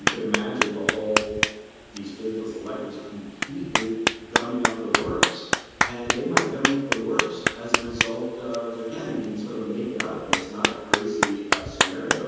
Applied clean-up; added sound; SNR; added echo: none; Clapping; -3 dB; reverberation time 1.2 s.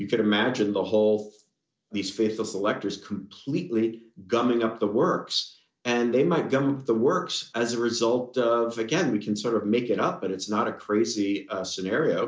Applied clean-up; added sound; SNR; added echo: none; none; none; none.